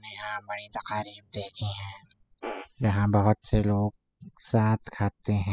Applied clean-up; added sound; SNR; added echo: classical method spectral subtraction.